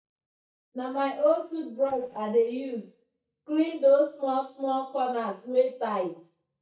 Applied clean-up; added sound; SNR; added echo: neural mask model DeepFilterNet 3.